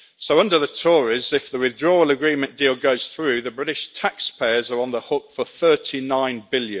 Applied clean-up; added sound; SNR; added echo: none; none; none; none.